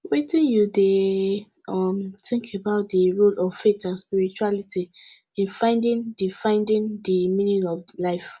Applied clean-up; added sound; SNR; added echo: none; none; none; none.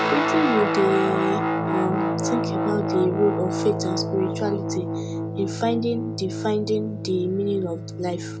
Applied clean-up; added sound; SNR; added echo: none; Guitar; 0 dB; none.